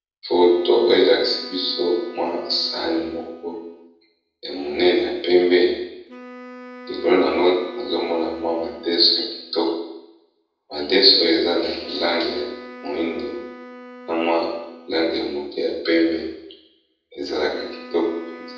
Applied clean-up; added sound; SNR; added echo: none; Wind instrument, woodwind instrument; 19 dB; reverberation time 0.9 s.